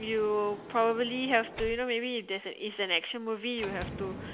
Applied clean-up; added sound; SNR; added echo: none; Sliding door; 14 dB; none.